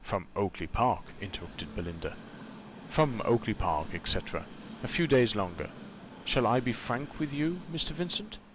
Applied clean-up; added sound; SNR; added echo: none; Train; 15 dB; none.